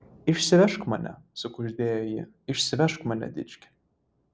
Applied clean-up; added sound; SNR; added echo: none; none; none; none.